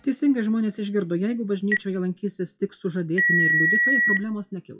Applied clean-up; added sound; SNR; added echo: classical method WPE with log-MMSE.